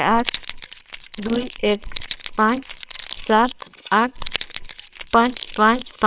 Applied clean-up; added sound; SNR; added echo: neural separator model SepFormer WHAMR!.